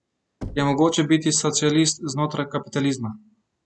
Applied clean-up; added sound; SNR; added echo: none; Knock / Wood; 19 dB; none.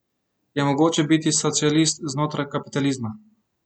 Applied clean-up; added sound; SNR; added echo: none; none; none; none.